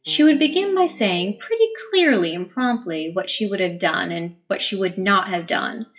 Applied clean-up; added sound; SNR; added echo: classical method WPE with log-MMSE.